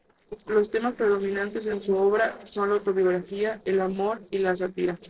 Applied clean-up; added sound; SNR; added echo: neural separator model SepFormer DNS4.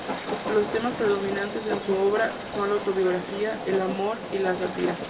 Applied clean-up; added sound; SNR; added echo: none; Train; 6 dB; reverberation time 1.3 s.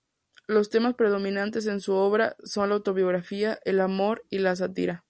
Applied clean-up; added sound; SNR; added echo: none; none; none; none.